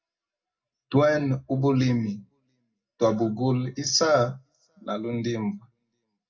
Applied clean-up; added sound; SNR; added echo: none; none; none; reverberation time 0.2 s.